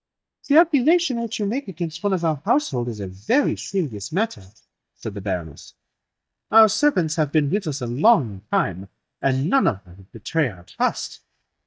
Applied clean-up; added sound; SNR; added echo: neural mask model DeepFilterNet 3.